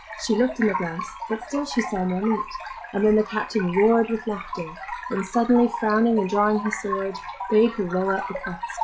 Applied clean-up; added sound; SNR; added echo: classical method log-MMSE.